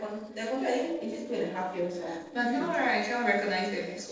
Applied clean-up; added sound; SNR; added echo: neural separator model SepFormer DNS4.